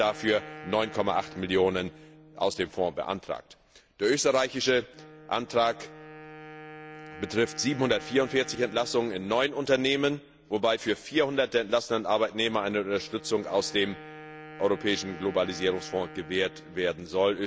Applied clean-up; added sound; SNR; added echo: none; Wind instrument, woodwind instrument; 18 dB; none.